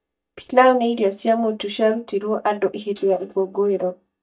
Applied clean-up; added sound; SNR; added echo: neural mask model DeepFilterNet 3.